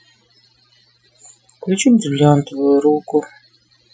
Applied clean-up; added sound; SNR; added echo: classical method Wiener filter.